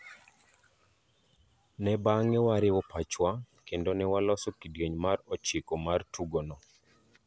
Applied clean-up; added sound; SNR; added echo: none; none; none; none.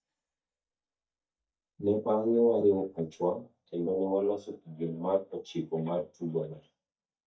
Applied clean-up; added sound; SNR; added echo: neural mask model DeepFilterNet 3.